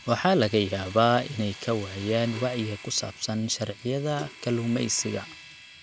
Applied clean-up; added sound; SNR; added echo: none; Domestic sounds, home sounds; 17 dB; none.